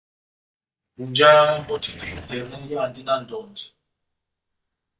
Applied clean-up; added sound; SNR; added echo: neural mask model DeepFilterNet 3.